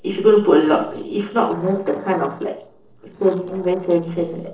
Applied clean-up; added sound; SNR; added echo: neural separator model SepFormer DNS4.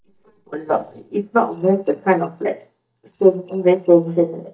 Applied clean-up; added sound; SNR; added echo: neural mask model DeepFilterNet 3.